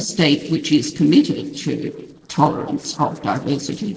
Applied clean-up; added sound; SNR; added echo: neural separator model SepFormer DNS4.